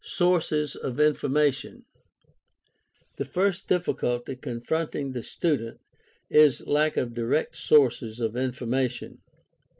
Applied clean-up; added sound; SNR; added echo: none; none; none; none.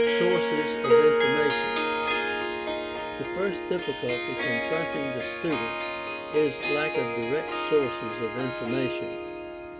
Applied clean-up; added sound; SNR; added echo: none; Harp; -3 dB; none.